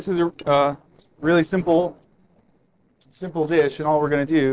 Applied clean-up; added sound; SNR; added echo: neural separator model SepFormer DNS4.